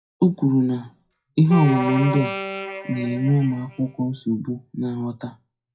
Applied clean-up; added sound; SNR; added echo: classical method WPE with log-MMSE.